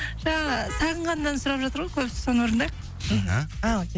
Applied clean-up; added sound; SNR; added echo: none; Motor vehicle (road); 19 dB; none.